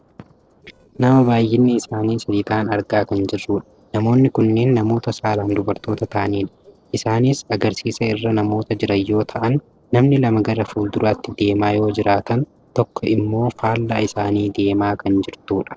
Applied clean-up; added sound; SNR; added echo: neural separator model SepFormer DNS4.